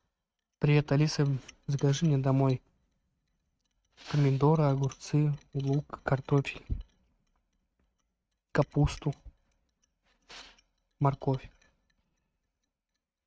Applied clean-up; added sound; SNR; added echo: neural mask model RNNoise.